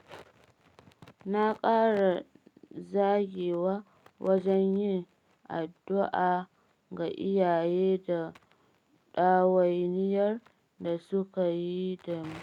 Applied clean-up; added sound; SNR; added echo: none; none; none; none.